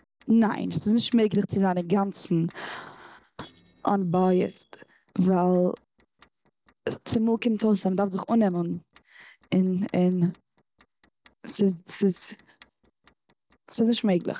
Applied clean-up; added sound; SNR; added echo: neural separator model SepFormer DNS4.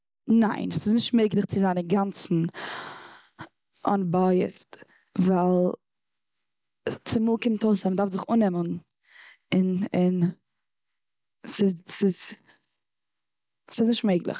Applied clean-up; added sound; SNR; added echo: none; none; none; none.